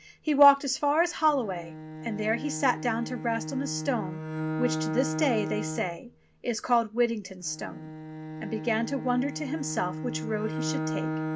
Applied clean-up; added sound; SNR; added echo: none; Bowed string instrument; 6 dB; none.